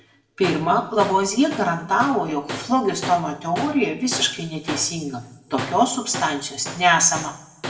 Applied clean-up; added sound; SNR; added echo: none; Tools; 12 dB; reverberation time 0.6 s.